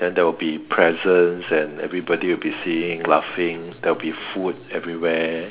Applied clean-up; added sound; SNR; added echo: none; none; none; reverberation time 2.1 s.